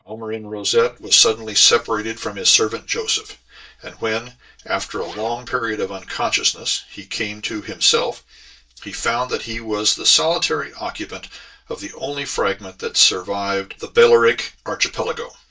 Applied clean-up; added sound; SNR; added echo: neural mask model DeepFilterNet 3.